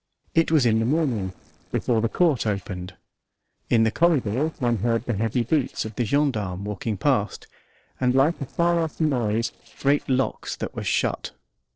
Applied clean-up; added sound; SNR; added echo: neural separator model SepFormer DNS4.